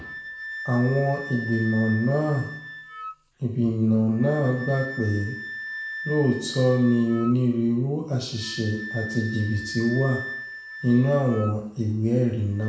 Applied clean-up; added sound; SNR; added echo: none; Wind instrument, woodwind instrument; 13 dB; reverberation time 0.6 s.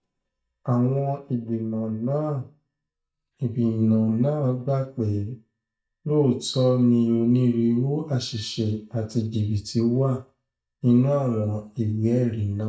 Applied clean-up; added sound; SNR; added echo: neural mask model DeepFilterNet 3.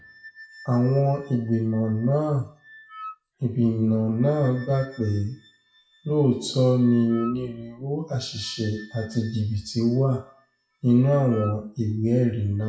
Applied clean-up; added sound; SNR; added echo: classical method WPE with log-MMSE.